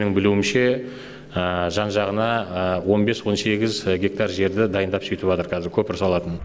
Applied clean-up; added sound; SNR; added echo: none; none; none; none.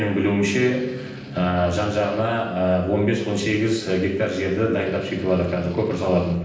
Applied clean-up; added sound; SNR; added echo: none; Strum; 15 dB; reverberation time 0.9 s.